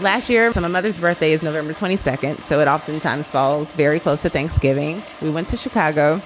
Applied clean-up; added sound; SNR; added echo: none; Toilet flush; 19 dB; none.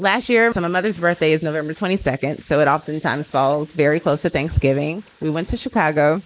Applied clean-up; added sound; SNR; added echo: neural mask model Resemble Enhance denoiser.